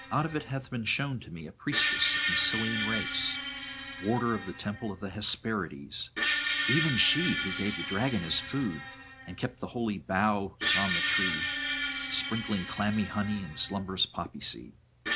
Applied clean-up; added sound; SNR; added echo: none; Screech; 2 dB; none.